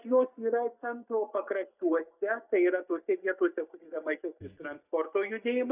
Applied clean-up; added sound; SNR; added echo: neural mask model DeepFilterNet 3.